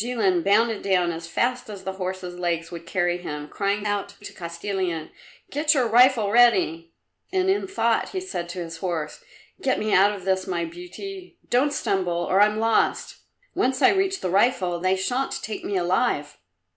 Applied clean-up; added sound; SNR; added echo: none; none; none; none.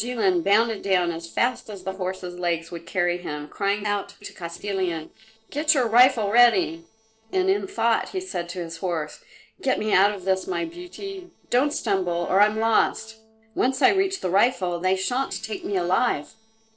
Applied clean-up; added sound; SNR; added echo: neural separator model SepFormer DNS4.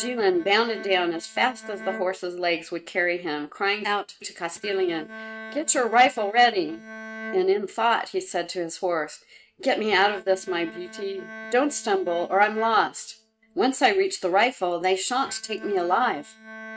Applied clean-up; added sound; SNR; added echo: neural mask model RNNoise.